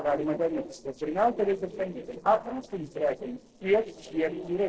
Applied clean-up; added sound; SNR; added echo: neural separator model SepFormer DNS4.